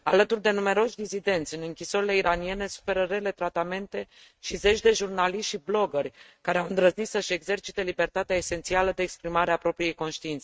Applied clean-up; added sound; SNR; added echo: neural mask model RNNoise.